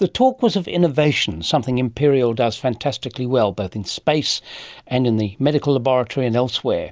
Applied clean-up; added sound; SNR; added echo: none; none; none; none.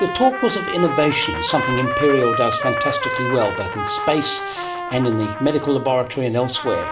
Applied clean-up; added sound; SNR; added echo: none; Trumpet; 5 dB; reverberation time 1.8 s.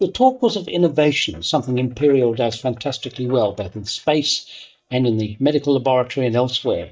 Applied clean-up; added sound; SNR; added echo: neural mask model DeepFilterNet 3.